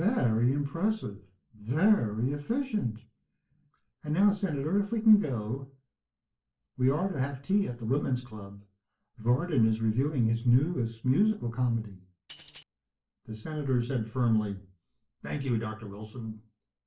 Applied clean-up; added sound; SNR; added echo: neural separator model SepFormer DNS4.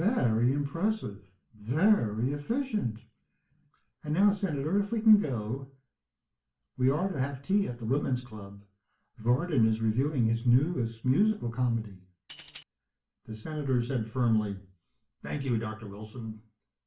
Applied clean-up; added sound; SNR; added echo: none; Tambourine; 18 dB; reverberation time 0.3 s.